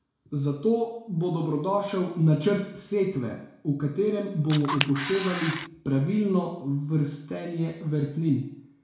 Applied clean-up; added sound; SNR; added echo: none; Camera; 5 dB; reverberation time 0.6 s.